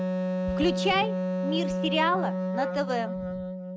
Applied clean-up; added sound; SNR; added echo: neural mask model RNNoise.